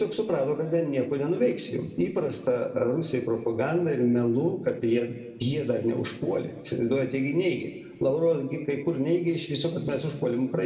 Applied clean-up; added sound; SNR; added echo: none; none; none; reverberation time 1.8 s.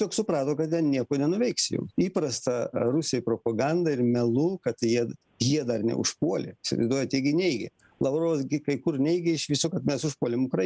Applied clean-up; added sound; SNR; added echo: none; none; none; none.